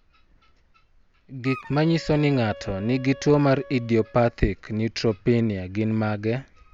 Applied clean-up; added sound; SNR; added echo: none; Wind instrument, woodwind instrument; 19 dB; none.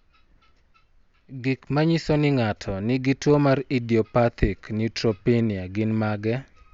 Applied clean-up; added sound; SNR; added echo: none; none; none; none.